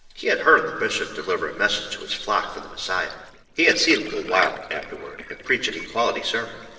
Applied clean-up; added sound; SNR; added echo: neural separator model SepFormer DNS4.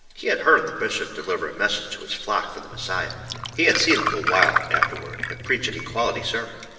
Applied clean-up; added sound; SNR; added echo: none; Glass; 2 dB; reverberation time 1.9 s.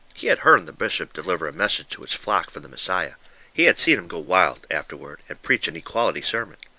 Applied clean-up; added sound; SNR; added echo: none; none; none; none.